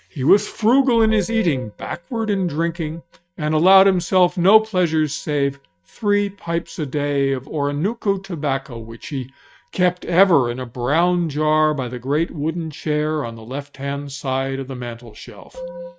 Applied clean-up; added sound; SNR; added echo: neural mask model RNNoise.